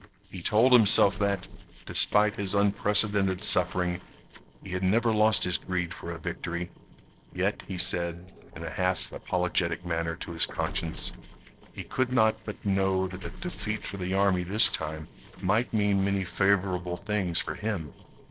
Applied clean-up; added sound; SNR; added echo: neural separator model SepFormer DNS4.